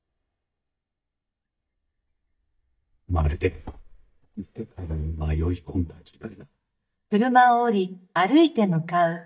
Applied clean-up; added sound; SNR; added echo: neural mask model DeepFilterNet 3.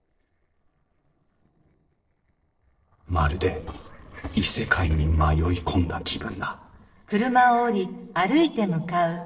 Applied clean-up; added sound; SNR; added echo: neural separator model SepFormer DNS4.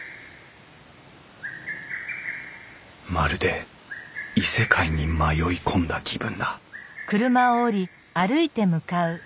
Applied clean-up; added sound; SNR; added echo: none; none; none; none.